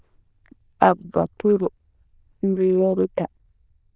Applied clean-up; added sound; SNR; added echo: neural diffusion model UNIVERSE++.